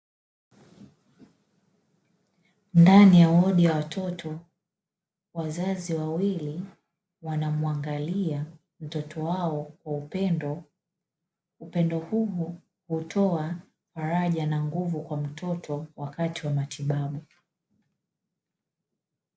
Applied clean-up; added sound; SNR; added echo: none; none; none; none.